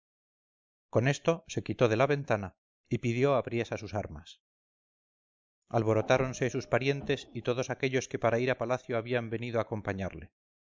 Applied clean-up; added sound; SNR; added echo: neural mask model DeepFilterNet 3.